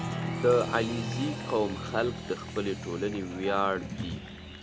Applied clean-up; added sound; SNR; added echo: none; Applause; 6 dB; none.